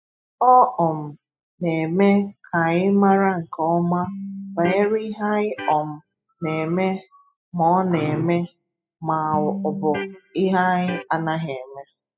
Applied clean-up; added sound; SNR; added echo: classical method spectral subtraction.